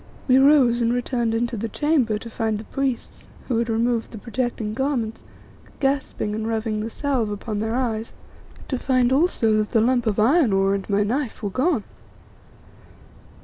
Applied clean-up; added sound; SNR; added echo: none; Bird vocalization, bird call, bird song; 16 dB; none.